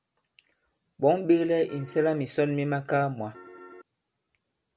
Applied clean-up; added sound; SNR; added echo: none; Piano; 18 dB; none.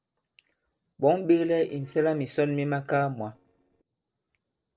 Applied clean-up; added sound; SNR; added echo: neural separator model SepFormer DNS4.